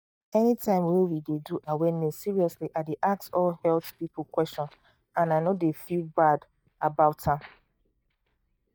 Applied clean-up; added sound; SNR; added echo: neural mask model DeepFilterNet 3.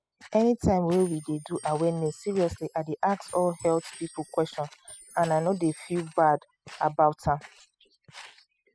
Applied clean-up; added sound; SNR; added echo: classical method spectral subtraction.